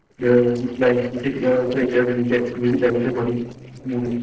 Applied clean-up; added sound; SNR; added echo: neural separator model SepFormer DNS4.